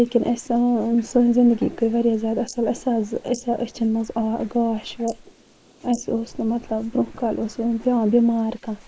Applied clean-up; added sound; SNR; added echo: neural mask model Resemble Enhance denoiser.